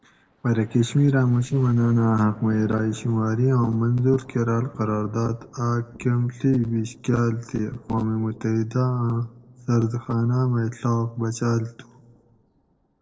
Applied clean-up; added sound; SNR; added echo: neural separator model SepFormer DNS4.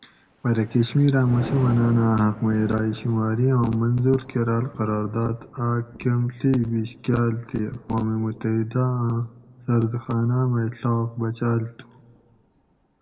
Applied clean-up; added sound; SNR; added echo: none; Thunder; 18 dB; reverberation time 0.8 s.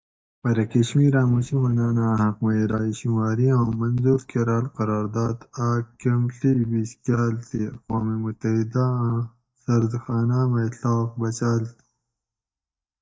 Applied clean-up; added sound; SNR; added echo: neural mask model DeepFilterNet 3.